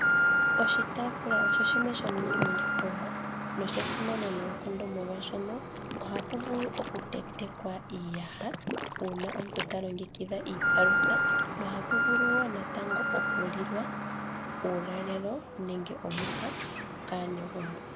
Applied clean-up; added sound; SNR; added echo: none; Alarm; -5 dB; none.